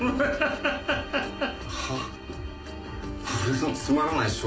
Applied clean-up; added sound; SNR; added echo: none; none; none; reverberation time 0.2 s.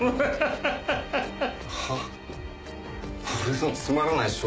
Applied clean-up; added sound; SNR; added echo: none; none; none; none.